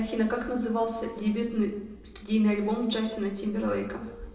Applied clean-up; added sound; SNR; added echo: none; none; none; reverberation time 0.9 s.